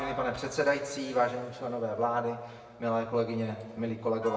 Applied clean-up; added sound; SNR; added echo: none; Piano; 17 dB; reverberation time 1.5 s.